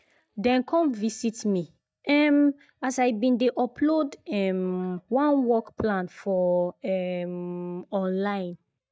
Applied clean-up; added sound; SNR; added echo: neural mask model DeepFilterNet 3.